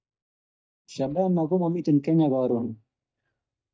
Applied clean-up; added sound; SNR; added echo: neural mask model DeepFilterNet 3.